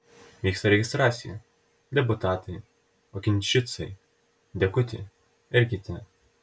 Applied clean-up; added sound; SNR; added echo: none; none; none; none.